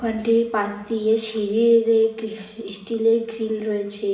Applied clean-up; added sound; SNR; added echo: none; none; none; reverberation time 0.8 s.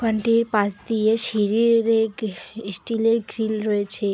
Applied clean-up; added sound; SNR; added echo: none; none; none; none.